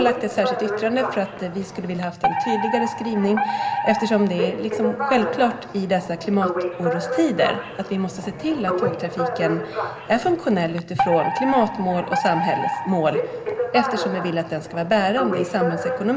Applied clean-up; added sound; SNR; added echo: none; Alarm; 3 dB; reverberation time 0.4 s.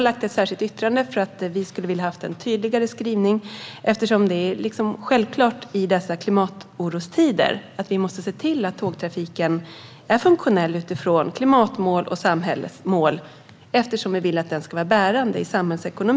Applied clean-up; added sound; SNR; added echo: none; none; none; none.